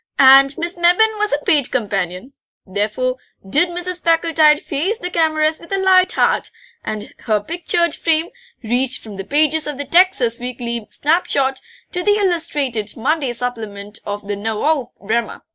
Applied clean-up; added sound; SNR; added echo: neural mask model Resemble Enhance denoiser.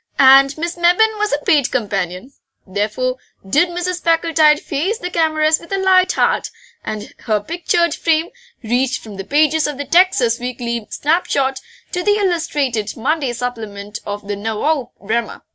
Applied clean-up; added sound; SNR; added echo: none; none; none; none.